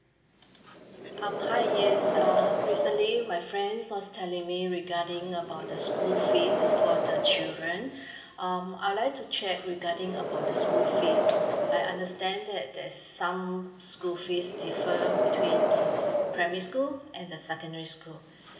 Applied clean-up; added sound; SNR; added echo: none; Wind; -3 dB; reverberation time 1.1 s.